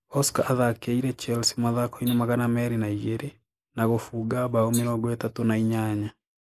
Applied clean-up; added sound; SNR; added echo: neural mask model Resemble Enhance denoiser.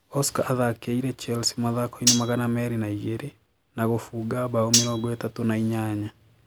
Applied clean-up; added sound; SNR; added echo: none; Cutlery, silverware; 2 dB; none.